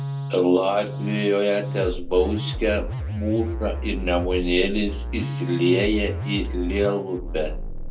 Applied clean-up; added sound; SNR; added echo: none; Musical instrument; 5 dB; reverberation time 0.2 s.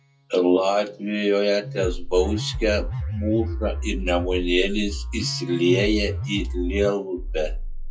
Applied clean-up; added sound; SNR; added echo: classical method WPE with log-MMSE.